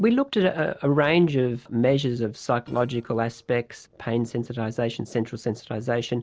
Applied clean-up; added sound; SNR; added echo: neural separator model SepFormer DNS4.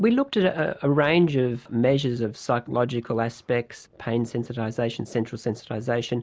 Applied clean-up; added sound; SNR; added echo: neural mask model Resemble Enhance denoiser.